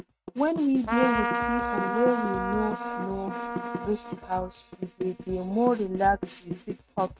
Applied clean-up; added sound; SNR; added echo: neural mask model RNNoise.